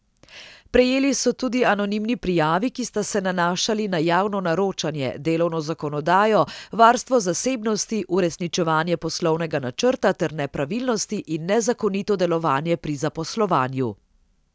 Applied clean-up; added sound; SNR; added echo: none; none; none; none.